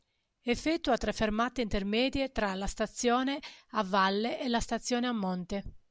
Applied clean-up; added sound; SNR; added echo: none; none; none; none.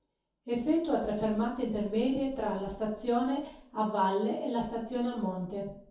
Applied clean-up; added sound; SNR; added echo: none; none; none; reverberation time 0.6 s.